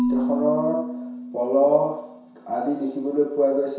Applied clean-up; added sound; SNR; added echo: none; Marimba, xylophone / Wood; 6 dB; reverberation time 0.7 s.